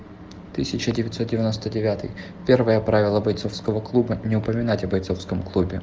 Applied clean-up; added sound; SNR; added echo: none; none; none; none.